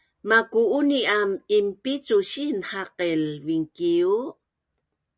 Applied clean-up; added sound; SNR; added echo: none; none; none; none.